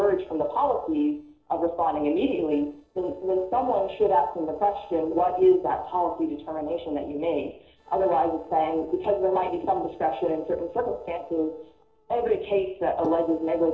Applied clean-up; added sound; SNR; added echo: neural separator model SepFormer DNS4.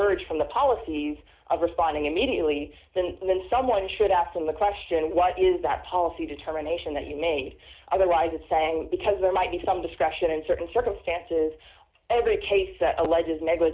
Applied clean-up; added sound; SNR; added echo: none; none; none; none.